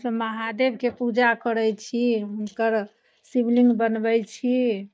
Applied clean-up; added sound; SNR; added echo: neural mask model DeepFilterNet 3.